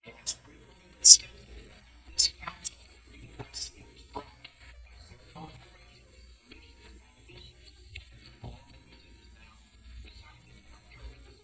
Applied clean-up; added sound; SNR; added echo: neural mask model DeepFilterNet 3.